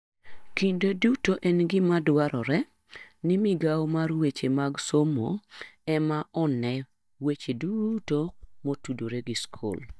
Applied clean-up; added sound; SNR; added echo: neural mask model DeepFilterNet 3.